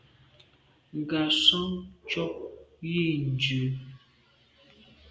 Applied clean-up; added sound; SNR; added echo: none; none; none; none.